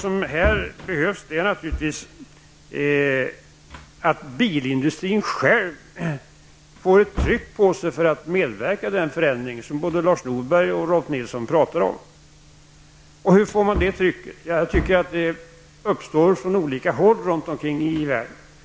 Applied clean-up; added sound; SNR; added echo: none; Wood; 14 dB; none.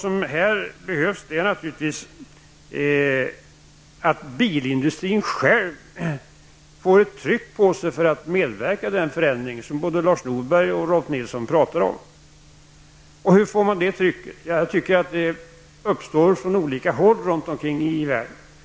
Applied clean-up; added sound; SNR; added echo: none; none; none; none.